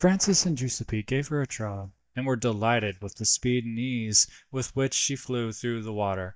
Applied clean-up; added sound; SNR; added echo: neural mask model DeepFilterNet 3.